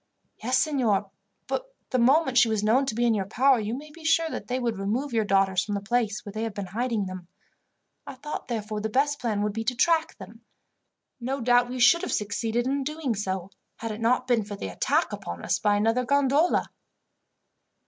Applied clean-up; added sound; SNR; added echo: none; none; none; none.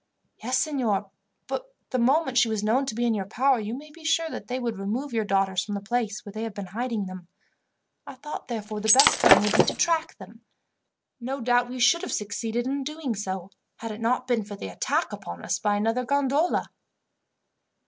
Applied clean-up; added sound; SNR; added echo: none; Shatter; -5 dB; none.